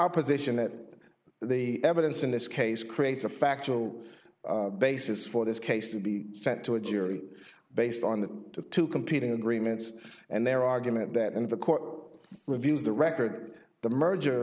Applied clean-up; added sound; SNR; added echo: none; none; none; none.